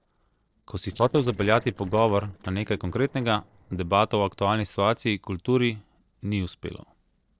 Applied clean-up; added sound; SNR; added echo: neural separator model SepFormer DNS4.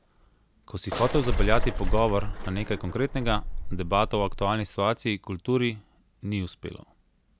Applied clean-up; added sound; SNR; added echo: none; Bus / Engine; -1 dB; none.